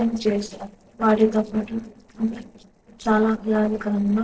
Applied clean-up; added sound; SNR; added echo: neural separator model SepFormer DNS4.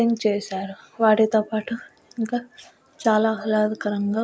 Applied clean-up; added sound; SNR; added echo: none; none; none; none.